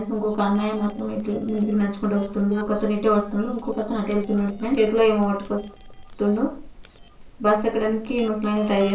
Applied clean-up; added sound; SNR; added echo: neural separator model SepFormer DNS4.